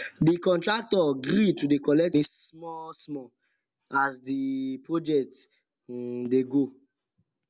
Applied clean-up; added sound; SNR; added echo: none; none; none; none.